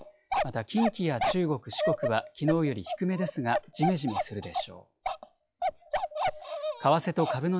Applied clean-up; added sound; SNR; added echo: classical method log-MMSE.